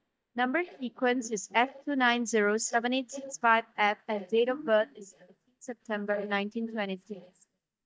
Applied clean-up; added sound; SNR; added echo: neural mask model DeepFilterNet 3.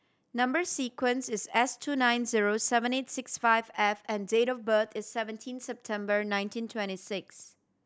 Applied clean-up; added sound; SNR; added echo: none; none; none; none.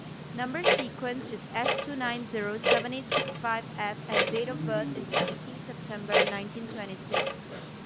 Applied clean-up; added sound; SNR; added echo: none; Clock; -4 dB; none.